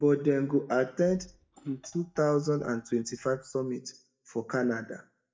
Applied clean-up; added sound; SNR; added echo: neural mask model DeepFilterNet 3.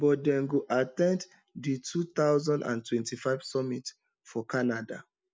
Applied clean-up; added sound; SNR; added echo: none; none; none; none.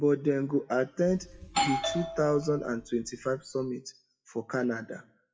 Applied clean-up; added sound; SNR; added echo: classical method WPE with log-MMSE.